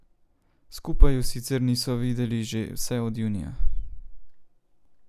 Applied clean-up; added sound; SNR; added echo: none; none; none; none.